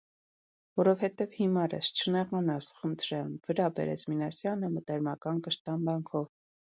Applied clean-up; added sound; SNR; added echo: none; none; none; none.